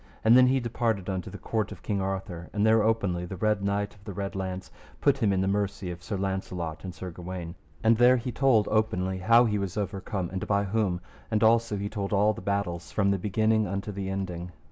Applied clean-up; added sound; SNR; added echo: none; none; none; none.